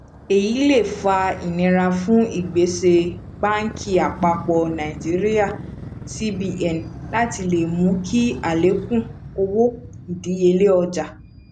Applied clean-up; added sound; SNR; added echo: none; Motorcycle; 14 dB; none.